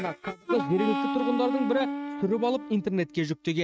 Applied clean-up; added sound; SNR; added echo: neural mask model RNNoise.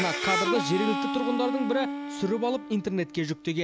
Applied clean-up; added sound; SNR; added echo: none; Harmonica; 2 dB; none.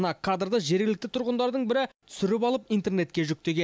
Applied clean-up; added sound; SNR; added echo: none; none; none; none.